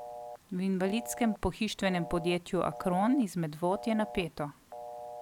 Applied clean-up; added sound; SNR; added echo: none; Telephone; 13 dB; none.